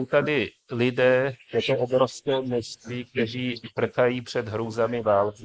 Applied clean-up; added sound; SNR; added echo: neural mask model Resemble Enhance denoiser.